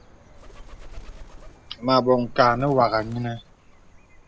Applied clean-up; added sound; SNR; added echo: none; Bird; 17 dB; none.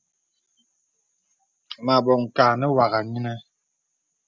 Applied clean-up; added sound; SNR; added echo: none; none; none; none.